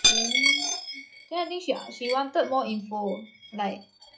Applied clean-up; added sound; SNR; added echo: classical method log-MMSE.